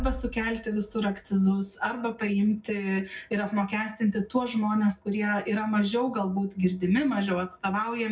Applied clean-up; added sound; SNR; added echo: none; Bass drum; 17 dB; reverberation time 0.4 s.